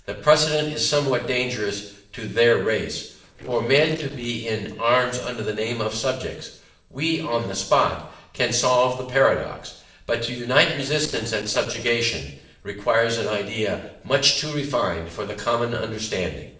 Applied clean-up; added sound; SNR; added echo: neural separator model SepFormer DNS4.